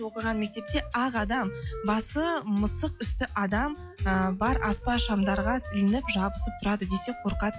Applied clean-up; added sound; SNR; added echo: classical method log-MMSE.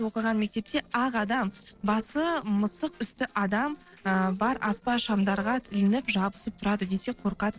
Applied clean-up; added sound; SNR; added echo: neural separator model SepFormer DNS4.